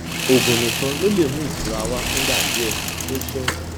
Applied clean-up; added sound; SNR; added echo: none; Sawing + Bicycle; 0 dB; none.